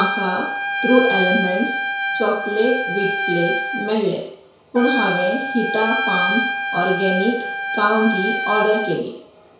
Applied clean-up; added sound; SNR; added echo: none; Trumpet; 3 dB; reverberation time 0.6 s.